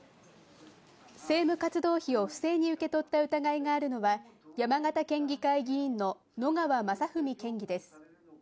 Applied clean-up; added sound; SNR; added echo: none; none; none; none.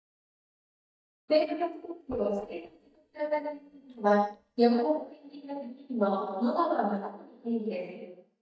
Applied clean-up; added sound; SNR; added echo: neural mask model DeepFilterNet 3.